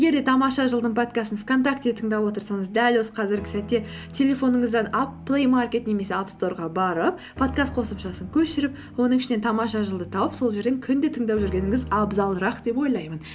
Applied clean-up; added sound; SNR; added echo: none; none; none; none.